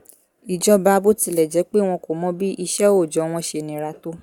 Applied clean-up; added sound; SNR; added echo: none; none; none; none.